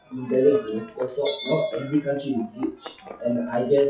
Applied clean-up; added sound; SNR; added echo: classical method WPE with log-MMSE.